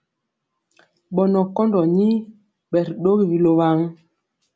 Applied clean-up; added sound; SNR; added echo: none; none; none; none.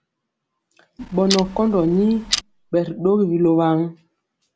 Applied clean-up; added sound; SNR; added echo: none; Clock; 10 dB; none.